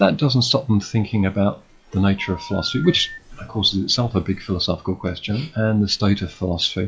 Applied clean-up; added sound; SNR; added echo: classical method log-MMSE.